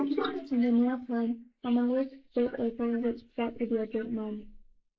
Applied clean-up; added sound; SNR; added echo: neural mask model Resemble Enhance denoiser.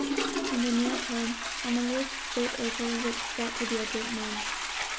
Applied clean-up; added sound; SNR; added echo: none; Toilet flush; 1 dB; none.